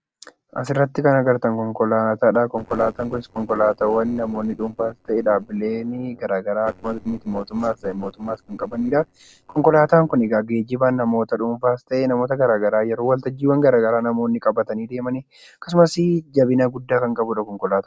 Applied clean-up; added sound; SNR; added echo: neural separator model SepFormer DNS4.